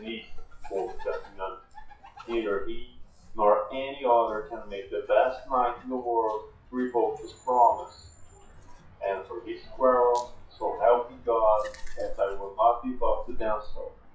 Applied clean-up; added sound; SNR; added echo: classical method WPE with log-MMSE.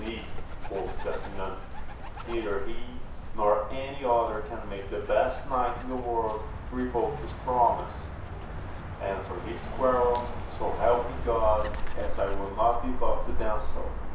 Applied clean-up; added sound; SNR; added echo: none; Bird; 1 dB; reverberation time 0.6 s.